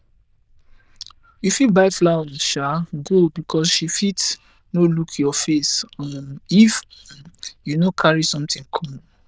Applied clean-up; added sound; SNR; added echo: neural diffusion model UNIVERSE++.